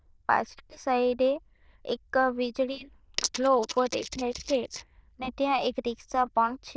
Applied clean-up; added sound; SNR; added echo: neural diffusion model UNIVERSE++.